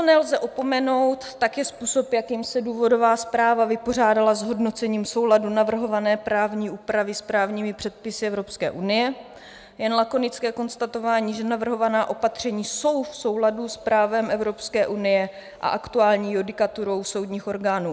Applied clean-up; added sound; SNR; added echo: none; none; none; none.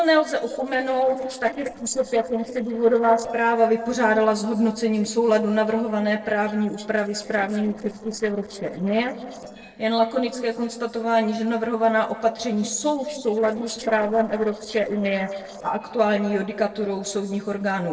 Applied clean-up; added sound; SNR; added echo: neural separator model SepFormer DNS4.